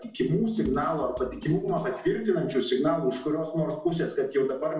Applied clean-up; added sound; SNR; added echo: none; Drum kit; 19 dB; reverberation time 0.4 s.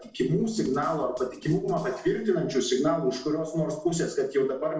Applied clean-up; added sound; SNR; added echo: neural separator model SepFormer DNS4.